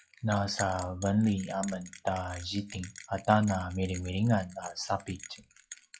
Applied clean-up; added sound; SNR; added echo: classical method log-MMSE.